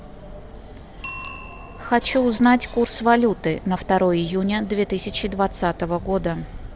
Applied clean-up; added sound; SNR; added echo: none; Bicycle bell; 14 dB; none.